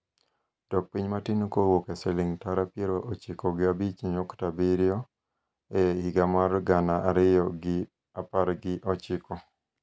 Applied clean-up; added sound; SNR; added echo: none; none; none; none.